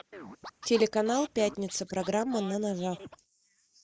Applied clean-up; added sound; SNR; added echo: neural mask model Resemble Enhance denoiser.